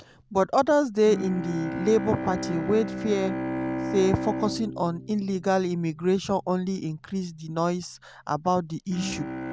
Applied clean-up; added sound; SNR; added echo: none; Bowed string instrument; 8 dB; none.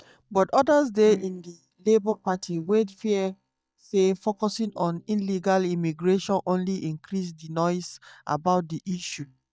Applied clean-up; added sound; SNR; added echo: neural mask model DeepFilterNet 3.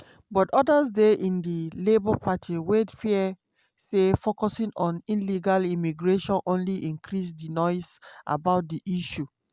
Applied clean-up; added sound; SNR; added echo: none; none; none; none.